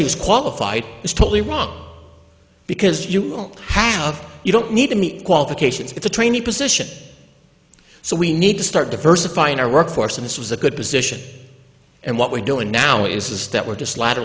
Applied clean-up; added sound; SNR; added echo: none; none; none; none.